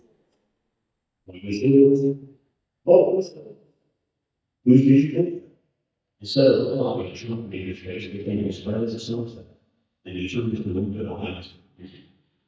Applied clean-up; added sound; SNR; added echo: neural mask model DeepFilterNet 3.